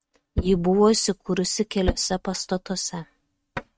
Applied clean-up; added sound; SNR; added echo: neural mask model RNNoise.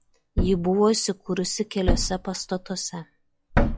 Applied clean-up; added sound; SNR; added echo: classical method log-MMSE.